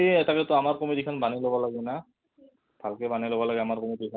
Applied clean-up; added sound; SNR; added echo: none; none; none; none.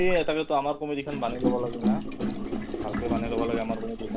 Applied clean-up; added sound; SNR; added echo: none; Gurgling; 1 dB; none.